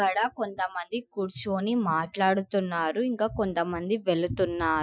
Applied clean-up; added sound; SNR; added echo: classical method Wiener filter.